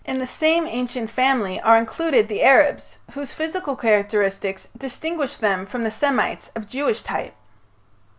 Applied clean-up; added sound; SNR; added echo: none; none; none; none.